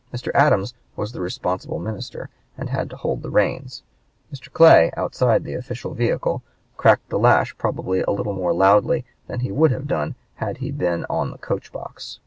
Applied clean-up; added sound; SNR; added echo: none; none; none; none.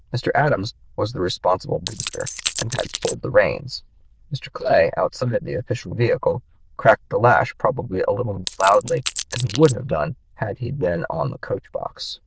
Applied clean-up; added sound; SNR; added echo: neural diffusion model UNIVERSE++.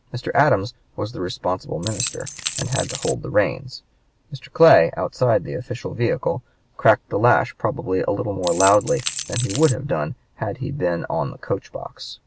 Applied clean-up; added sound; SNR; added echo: none; Rattle / Keys jangling; 7 dB; none.